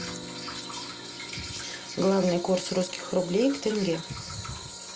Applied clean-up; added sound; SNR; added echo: none; Wind instrument, woodwind instrument + Guitar; 18 dB; none.